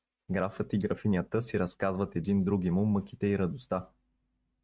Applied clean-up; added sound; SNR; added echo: neural mask model RNNoise.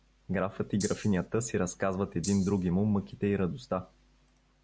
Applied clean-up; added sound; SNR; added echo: none; Rattle (instrument); 12 dB; none.